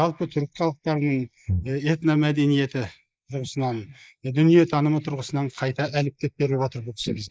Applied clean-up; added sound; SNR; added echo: neural mask model Resemble Enhance denoiser.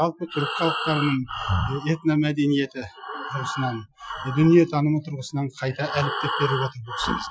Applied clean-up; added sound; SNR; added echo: classical method Wiener filter.